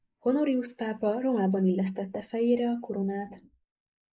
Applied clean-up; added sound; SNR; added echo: neural mask model Resemble Enhance denoiser.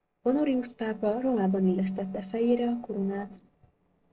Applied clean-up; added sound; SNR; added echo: neural separator model SepFormer DNS4.